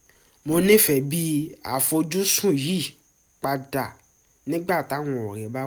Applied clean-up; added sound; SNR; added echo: none; none; none; none.